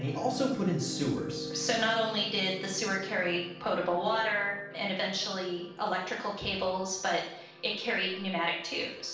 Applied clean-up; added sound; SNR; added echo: none; Piano; 13 dB; reverberation time 0.7 s.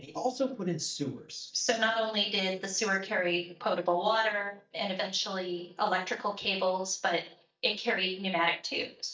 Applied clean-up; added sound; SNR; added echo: neural mask model DeepFilterNet 3.